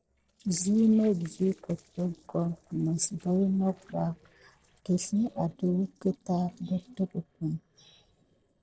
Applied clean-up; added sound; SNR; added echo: neural separator model SepFormer DNS4.